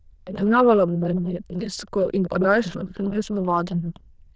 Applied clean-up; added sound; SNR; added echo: neural diffusion model UNIVERSE++.